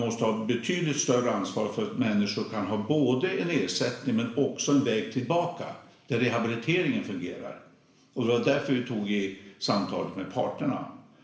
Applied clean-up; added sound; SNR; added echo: none; none; none; reverberation time 0.8 s.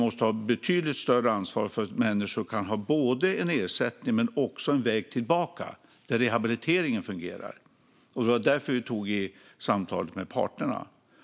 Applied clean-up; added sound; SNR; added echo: none; none; none; none.